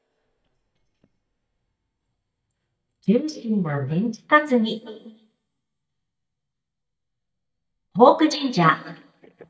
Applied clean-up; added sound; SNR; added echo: neural mask model DeepFilterNet 3.